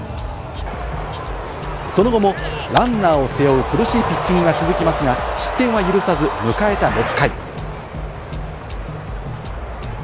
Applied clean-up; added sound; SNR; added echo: none; Drum kit + Wind instrument, woodwind instrument; 10 dB; none.